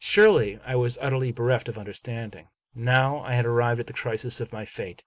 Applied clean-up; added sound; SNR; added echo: none; none; none; none.